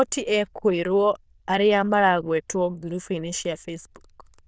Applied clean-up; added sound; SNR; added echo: neural diffusion model UNIVERSE++.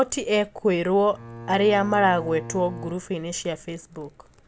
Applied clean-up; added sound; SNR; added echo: none; Bowed string instrument; 15 dB; none.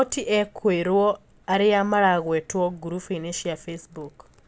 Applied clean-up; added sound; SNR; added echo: none; none; none; none.